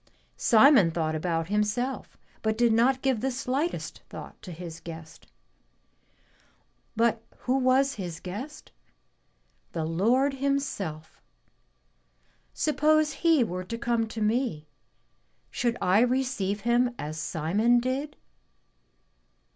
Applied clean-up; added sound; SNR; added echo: none; none; none; none.